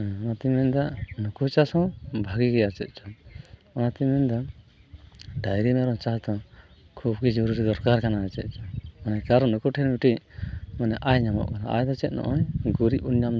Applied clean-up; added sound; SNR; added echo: none; none; none; none.